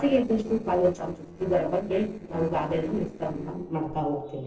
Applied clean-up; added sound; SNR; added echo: neural separator model SepFormer DNS4.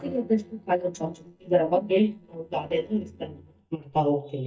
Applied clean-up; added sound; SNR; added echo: neural mask model DeepFilterNet 3.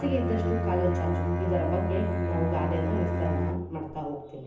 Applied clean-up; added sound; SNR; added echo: none; Bowed string instrument; -3 dB; reverberation time 0.9 s.